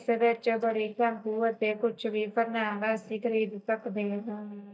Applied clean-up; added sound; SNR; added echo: neural mask model DeepFilterNet 3.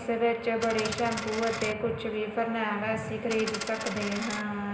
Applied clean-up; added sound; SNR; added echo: none; Coin (dropping); 7 dB; reverberation time 0.9 s.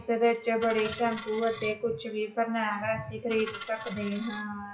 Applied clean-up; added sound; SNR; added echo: classical method WPE with log-MMSE.